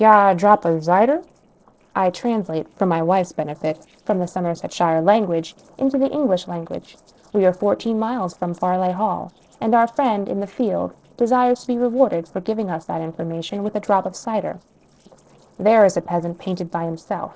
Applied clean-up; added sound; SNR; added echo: neural separator model SepFormer DNS4.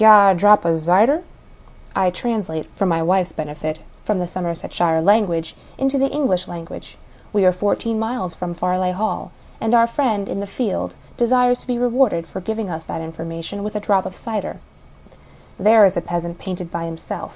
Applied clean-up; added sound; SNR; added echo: none; none; none; none.